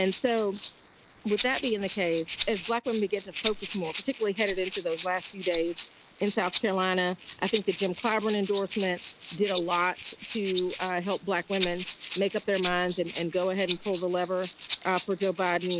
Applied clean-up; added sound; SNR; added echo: neural mask model Resemble Enhance denoiser.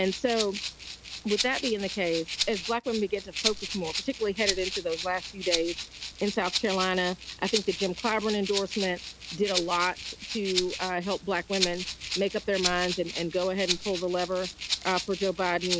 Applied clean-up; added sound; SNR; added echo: none; Rattle (instrument); 5 dB; none.